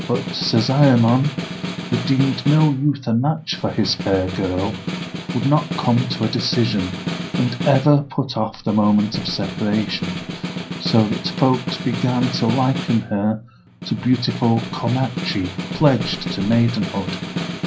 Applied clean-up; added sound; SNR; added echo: none; Snare drum; 8 dB; reverberation time 0.3 s.